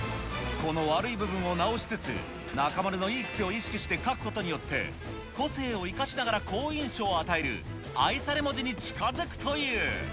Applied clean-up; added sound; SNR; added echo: none; Hammer; 19 dB; none.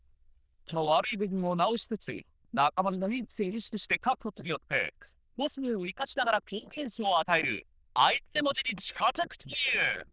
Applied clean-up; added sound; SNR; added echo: neural diffusion model UNIVERSE++.